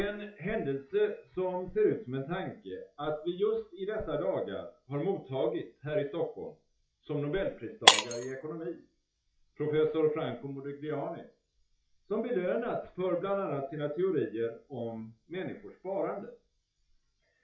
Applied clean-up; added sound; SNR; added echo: classical method WPE with log-MMSE.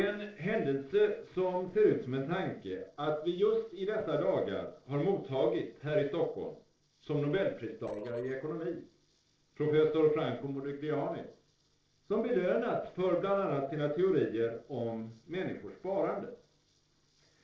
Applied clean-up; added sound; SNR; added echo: neural separator model SepFormer DNS4.